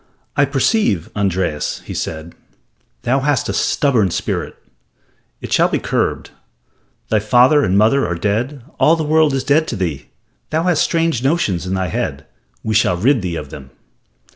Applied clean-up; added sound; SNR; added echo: none; none; none; none.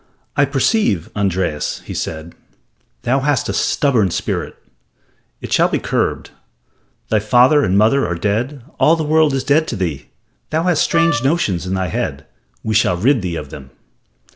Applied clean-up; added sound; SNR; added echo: none; Wind instrument, woodwind instrument; 5 dB; none.